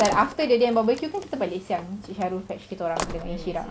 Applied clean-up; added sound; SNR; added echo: none; Slam; 12 dB; none.